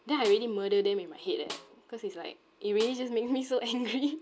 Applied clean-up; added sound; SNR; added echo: none; Snare drum; 18 dB; none.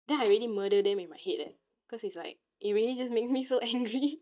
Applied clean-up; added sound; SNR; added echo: neural mask model DeepFilterNet 3.